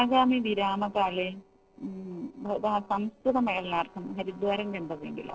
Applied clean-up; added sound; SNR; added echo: neural separator model SepFormer DNS4.